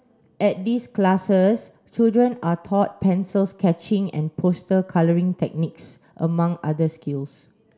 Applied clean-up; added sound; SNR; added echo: none; none; none; none.